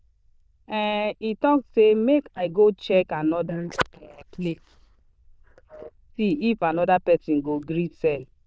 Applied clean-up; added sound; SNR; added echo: neural diffusion model UNIVERSE++.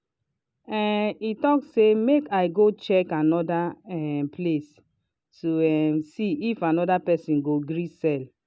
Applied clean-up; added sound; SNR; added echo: none; none; none; none.